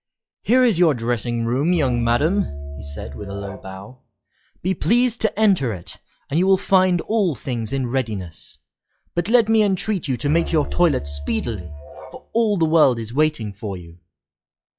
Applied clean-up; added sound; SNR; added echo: classical method log-MMSE.